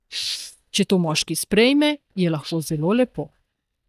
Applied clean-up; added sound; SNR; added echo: neural mask model DeepFilterNet 3.